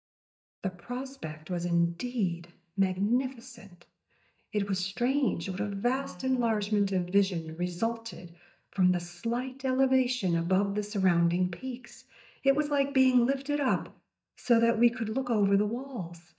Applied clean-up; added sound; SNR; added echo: neural mask model DeepFilterNet 3.